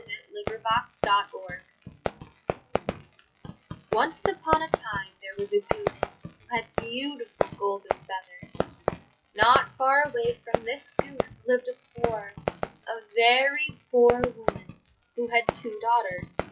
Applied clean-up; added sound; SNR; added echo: classical method WPE with log-MMSE.